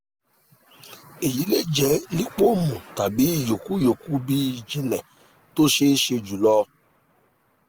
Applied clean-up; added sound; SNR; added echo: none; none; none; none.